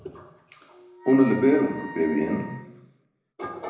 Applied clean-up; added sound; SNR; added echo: none; Wind instrument, woodwind instrument; 16 dB; reverberation time 0.9 s.